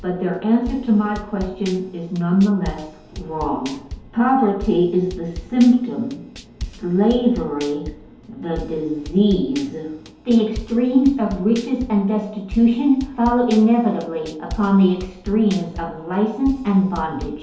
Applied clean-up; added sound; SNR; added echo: none; Drum / Drum kit; 16 dB; reverberation time 2.2 s.